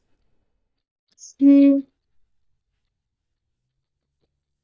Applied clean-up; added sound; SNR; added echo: neural mask model DeepFilterNet 3.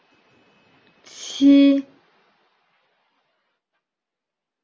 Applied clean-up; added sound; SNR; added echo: none; none; none; none.